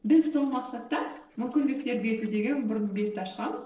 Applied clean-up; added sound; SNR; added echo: neural separator model SepFormer DNS4.